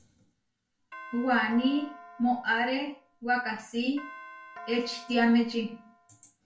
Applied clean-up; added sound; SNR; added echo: none; Doorbell; 17 dB; reverberation time 0.2 s.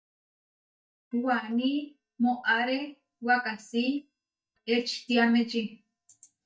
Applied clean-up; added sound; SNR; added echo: neural mask model DeepFilterNet 3.